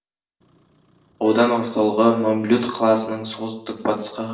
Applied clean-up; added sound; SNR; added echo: neural separator model SepFormer DNS4.